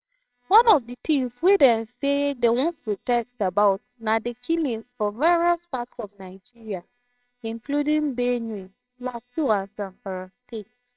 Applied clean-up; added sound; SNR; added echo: neural separator model SepFormer WHAMR!.